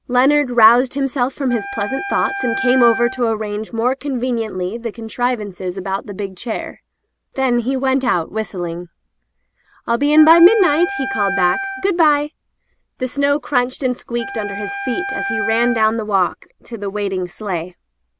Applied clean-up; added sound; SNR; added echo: none; Wind instrument, woodwind instrument; 7 dB; none.